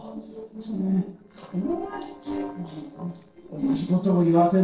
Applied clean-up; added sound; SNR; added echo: neural separator model SepFormer DNS4.